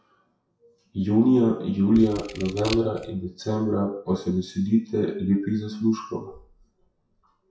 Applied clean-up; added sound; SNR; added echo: classical method WPE with log-MMSE.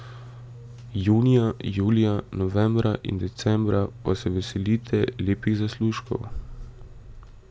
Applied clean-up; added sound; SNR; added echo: none; none; none; none.